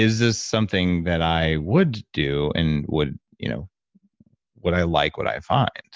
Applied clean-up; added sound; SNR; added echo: none; none; none; none.